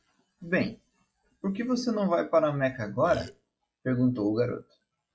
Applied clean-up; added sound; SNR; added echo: classical method log-MMSE.